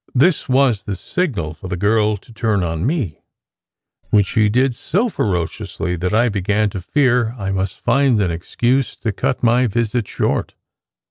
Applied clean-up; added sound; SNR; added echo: neural separator model SepFormer DNS4.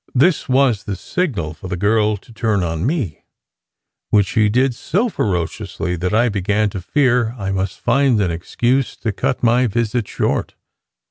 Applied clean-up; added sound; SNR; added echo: none; none; none; none.